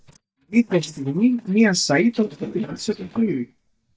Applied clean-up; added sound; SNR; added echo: neural mask model DeepFilterNet 3.